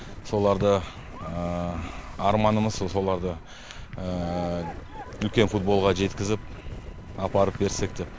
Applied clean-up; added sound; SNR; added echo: none; Truck; 18 dB; none.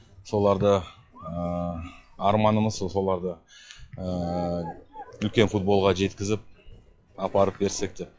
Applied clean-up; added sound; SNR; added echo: classical method log-MMSE.